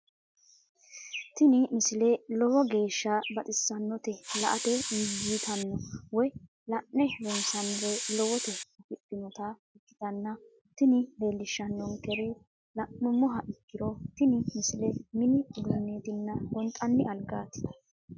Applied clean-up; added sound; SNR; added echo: none; Hiss; 4 dB; none.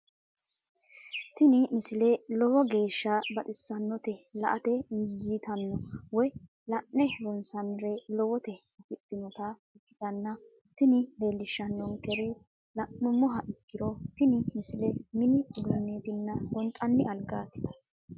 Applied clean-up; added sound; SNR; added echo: none; none; none; none.